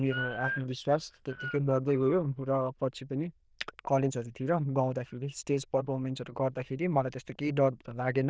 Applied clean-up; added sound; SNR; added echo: neural diffusion model UNIVERSE++.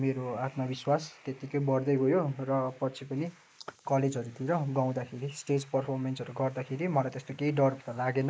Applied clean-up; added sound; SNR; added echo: neural mask model Resemble Enhance denoiser.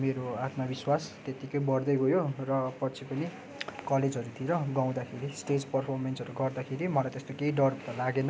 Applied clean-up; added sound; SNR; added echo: none; none; none; none.